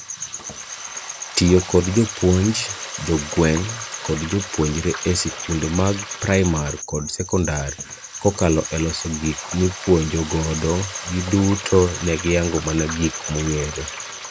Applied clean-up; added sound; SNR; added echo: none; Frying (food); 13 dB; none.